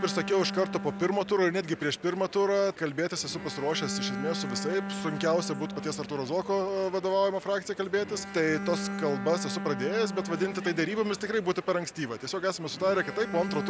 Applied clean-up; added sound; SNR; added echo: none; Bowed string instrument; 9 dB; none.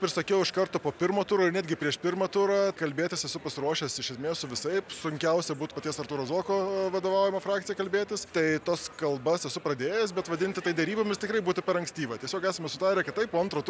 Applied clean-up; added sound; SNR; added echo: none; none; none; none.